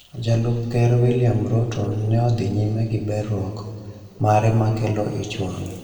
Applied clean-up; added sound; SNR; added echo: none; none; none; reverberation time 2.1 s.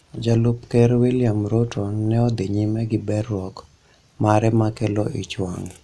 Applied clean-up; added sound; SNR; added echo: none; none; none; none.